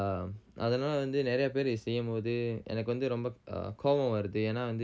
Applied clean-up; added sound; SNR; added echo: none; none; none; none.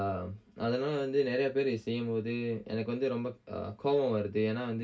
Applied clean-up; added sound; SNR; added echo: none; none; none; reverberation time 0.2 s.